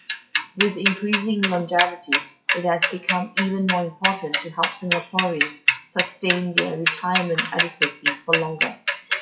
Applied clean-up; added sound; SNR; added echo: classical method WPE with log-MMSE.